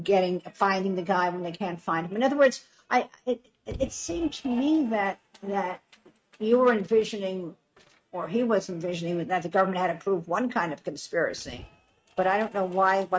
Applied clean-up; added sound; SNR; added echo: neural mask model RNNoise.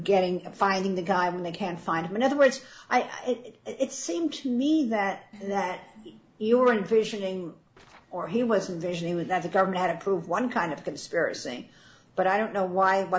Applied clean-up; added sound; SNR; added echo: none; none; none; none.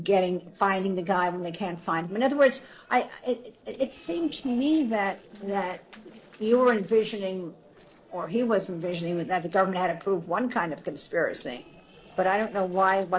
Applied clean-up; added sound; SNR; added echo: neural separator model SepFormer DNS4.